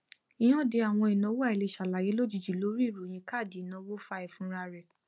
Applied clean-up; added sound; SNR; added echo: none; none; none; none.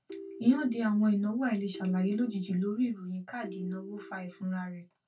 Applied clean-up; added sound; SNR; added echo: none; Ringtone; 17 dB; reverberation time 0.1 s.